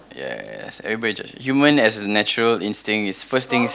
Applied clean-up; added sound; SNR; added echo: none; none; none; none.